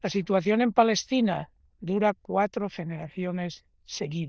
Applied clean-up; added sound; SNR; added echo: neural diffusion model UNIVERSE++.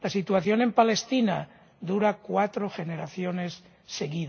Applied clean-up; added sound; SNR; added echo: none; none; none; none.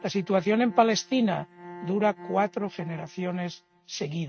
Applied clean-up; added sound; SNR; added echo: neural mask model RNNoise.